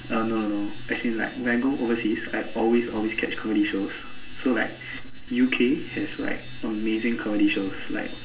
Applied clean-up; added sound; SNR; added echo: none; none; none; reverberation time 0.2 s.